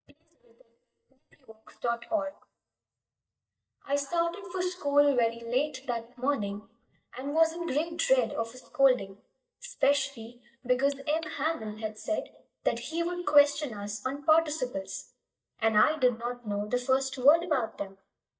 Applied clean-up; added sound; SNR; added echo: neural mask model DeepFilterNet 3.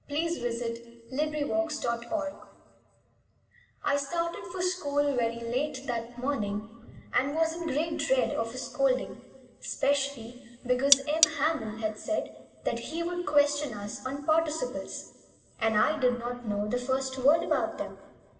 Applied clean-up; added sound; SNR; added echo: none; Cutlery, silverware; -3 dB; reverberation time 1.8 s.